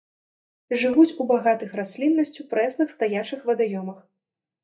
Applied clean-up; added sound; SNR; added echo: neural mask model DeepFilterNet 3.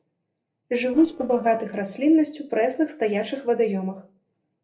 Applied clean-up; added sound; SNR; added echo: neural separator model SepFormer DNS4.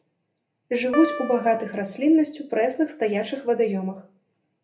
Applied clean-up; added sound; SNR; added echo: none; Piano; 9 dB; reverberation time 0.3 s.